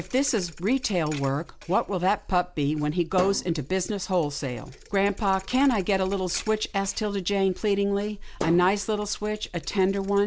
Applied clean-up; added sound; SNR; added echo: none; Thump, thud; 17 dB; none.